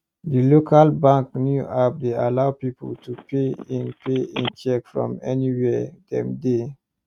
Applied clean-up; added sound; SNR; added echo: neural mask model RNNoise.